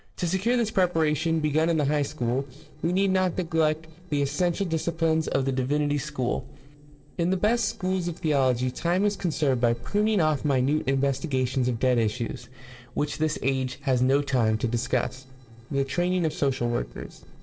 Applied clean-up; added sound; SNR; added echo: neural separator model SepFormer DNS4.